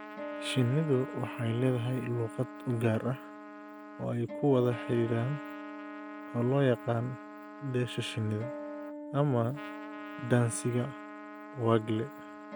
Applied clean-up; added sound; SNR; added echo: none; Trumpet + Acoustic guitar; 11 dB; none.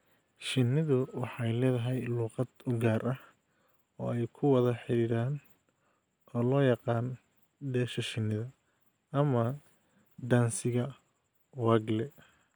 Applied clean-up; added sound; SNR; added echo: none; none; none; none.